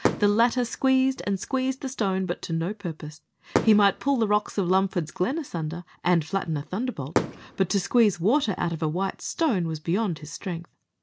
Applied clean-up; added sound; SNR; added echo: none; Fireworks; 11 dB; none.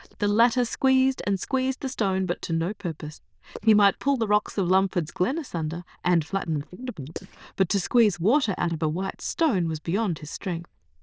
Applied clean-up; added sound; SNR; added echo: neural diffusion model UNIVERSE++.